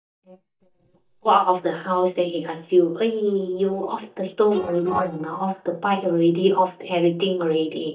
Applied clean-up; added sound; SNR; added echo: neural mask model DeepFilterNet 3.